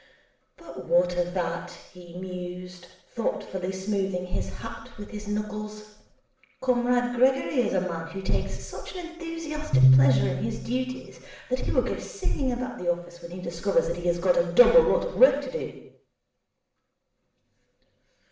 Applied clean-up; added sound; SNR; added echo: none; Piano; -3 dB; reverberation time 0.7 s.